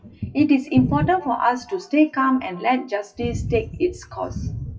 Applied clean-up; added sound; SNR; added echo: classical method WPE with log-MMSE.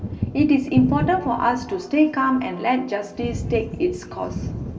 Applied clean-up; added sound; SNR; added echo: none; Thunder; 8 dB; reverberation time 2.4 s.